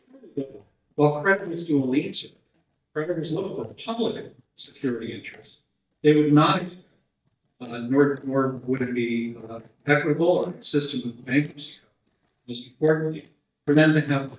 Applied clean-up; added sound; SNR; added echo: neural mask model DeepFilterNet 3.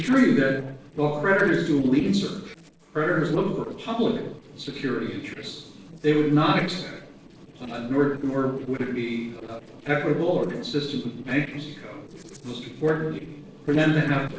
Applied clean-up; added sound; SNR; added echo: neural separator model SepFormer DNS4.